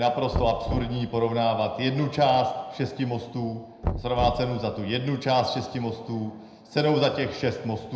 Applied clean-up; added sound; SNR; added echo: none; Knock; 10 dB; reverberation time 0.8 s.